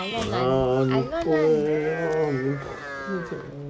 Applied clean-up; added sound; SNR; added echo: none; Livestock, farm animals, working animals; 13 dB; none.